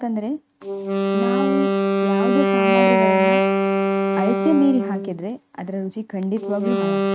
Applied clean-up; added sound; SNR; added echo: neural mask model RNNoise.